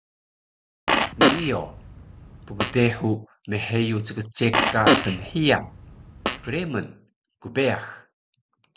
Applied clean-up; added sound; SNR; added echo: none; Fart; -2 dB; none.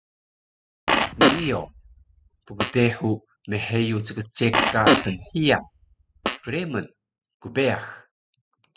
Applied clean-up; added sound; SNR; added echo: classical method spectral subtraction.